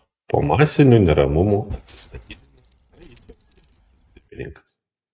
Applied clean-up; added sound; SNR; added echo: neural mask model RNNoise.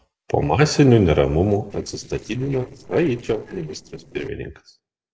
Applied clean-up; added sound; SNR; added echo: neural separator model SepFormer DNS4.